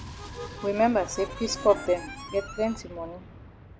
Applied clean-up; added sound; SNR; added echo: none; Explosion + Harmonica; 13 dB; none.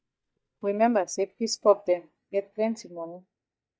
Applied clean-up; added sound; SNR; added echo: neural mask model DeepFilterNet 3.